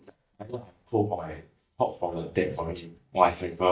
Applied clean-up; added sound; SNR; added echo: neural mask model DeepFilterNet 3.